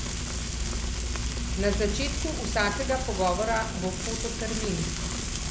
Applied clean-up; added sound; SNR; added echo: none; Frying (food); -2 dB; none.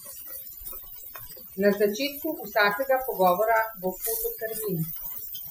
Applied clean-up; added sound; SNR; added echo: classical method Wiener filter.